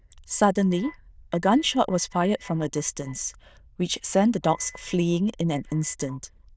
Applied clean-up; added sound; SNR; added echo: neural diffusion model UNIVERSE++.